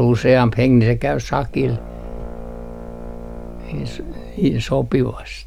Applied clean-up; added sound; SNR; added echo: none; Brass instrument; 18 dB; none.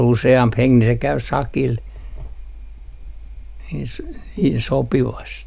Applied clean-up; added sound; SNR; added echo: none; none; none; none.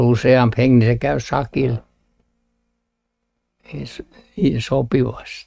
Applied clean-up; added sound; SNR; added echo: neural mask model RNNoise.